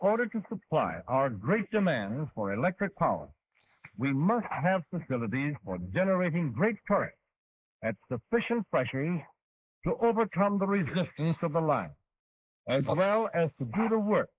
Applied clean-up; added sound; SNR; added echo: neural mask model Resemble Enhance denoiser.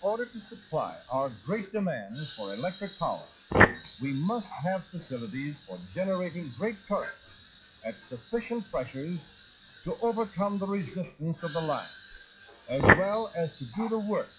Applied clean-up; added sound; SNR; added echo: classical method log-MMSE.